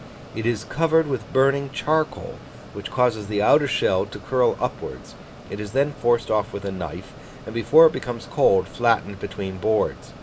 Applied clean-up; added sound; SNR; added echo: none; Mechanisms; 18 dB; none.